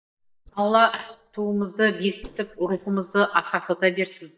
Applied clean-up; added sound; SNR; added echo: neural mask model DeepFilterNet 3.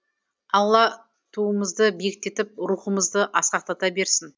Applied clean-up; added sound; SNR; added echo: none; none; none; none.